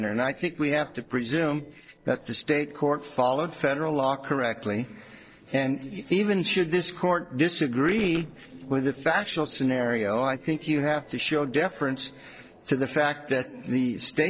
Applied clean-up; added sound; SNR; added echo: neural separator model SepFormer DNS4.